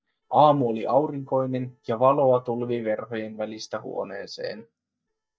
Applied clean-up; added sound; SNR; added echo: neural mask model DeepFilterNet 3.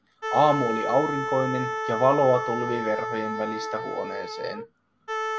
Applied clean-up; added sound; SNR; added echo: none; Wind instrument, woodwind instrument; 4 dB; none.